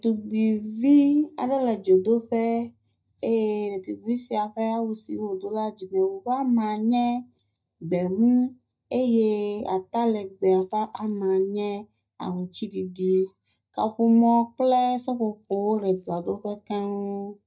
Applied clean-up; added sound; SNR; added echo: neural mask model DeepFilterNet 3.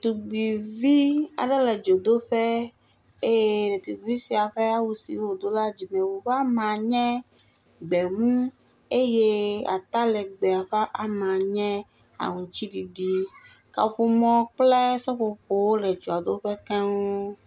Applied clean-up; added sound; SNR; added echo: none; none; none; none.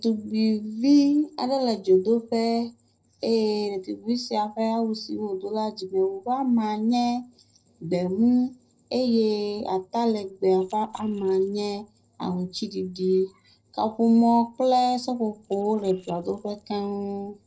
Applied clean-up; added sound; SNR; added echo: neural separator model SepFormer DNS4.